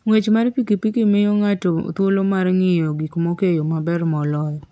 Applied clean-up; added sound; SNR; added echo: none; none; none; none.